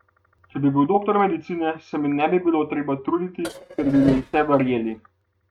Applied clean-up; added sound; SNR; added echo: neural mask model RNNoise.